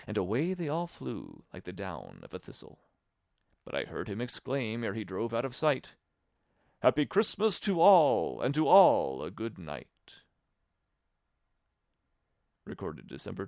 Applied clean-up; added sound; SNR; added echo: none; none; none; none.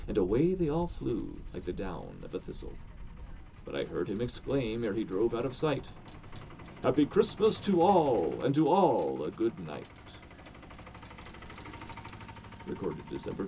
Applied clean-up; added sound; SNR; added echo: none; Truck; 14 dB; reverberation time 0.2 s.